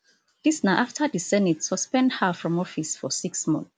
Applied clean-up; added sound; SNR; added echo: none; none; none; none.